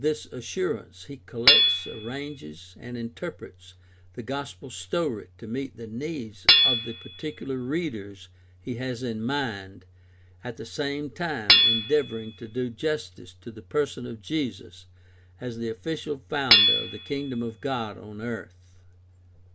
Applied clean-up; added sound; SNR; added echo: none; Hammer / Chink, clink; -2 dB; none.